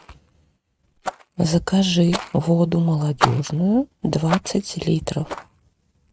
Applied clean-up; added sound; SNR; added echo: neural mask model RNNoise.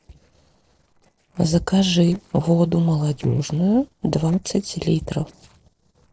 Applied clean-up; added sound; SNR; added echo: neural separator model SepFormer DNS4.